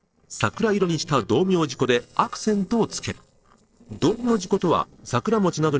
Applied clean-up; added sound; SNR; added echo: neural separator model SepFormer DNS4.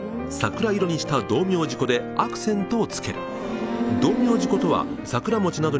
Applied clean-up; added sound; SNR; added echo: none; none; none; none.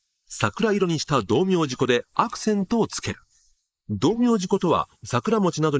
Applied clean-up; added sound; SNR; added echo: neural mask model Resemble Enhance denoiser.